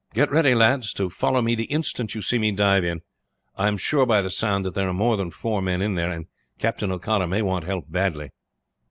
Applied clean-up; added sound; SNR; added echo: none; none; none; none.